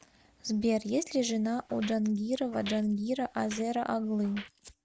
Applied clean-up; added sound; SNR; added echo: none; Walk, footsteps; 18 dB; none.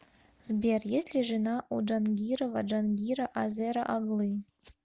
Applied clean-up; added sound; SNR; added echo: none; none; none; none.